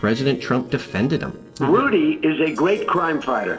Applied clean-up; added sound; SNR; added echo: neural separator model SepFormer DNS4.